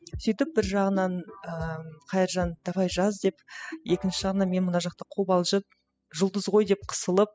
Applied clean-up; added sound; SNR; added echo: classical method spectral subtraction.